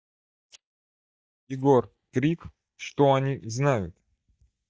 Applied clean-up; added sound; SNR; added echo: neural mask model DeepFilterNet 3.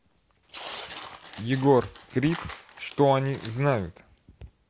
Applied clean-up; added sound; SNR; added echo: none; Tearing; 15 dB; none.